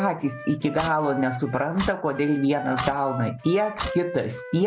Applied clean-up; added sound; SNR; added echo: none; Clock + Wind instrument, woodwind instrument; 10 dB; none.